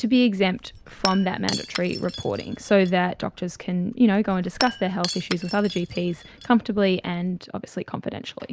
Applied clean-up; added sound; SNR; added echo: none; Shatter / Crushing; 13 dB; none.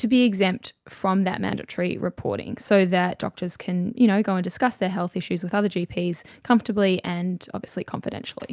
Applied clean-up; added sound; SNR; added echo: none; none; none; none.